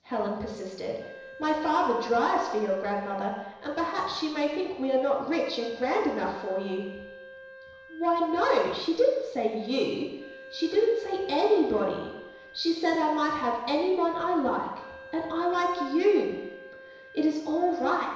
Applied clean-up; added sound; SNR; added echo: none; Wind instrument, woodwind instrument; 19 dB; reverberation time 1.0 s.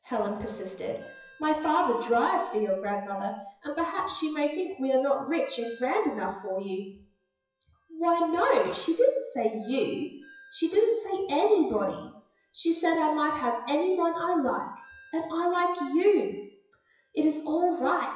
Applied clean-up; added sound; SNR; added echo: classical method WPE with log-MMSE.